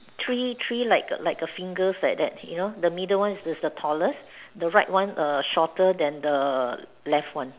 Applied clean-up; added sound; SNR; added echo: none; none; none; none.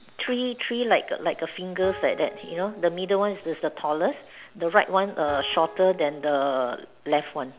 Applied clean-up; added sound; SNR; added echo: none; Piano; 17 dB; none.